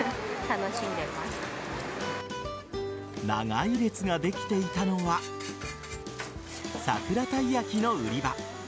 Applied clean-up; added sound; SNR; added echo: none; none; none; none.